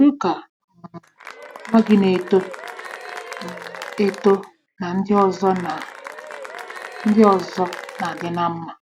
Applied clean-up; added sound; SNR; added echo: none; Applause / Cheering; 14 dB; none.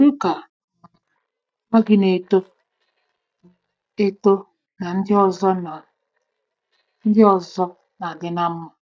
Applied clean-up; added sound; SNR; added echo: neural mask model DeepFilterNet 3.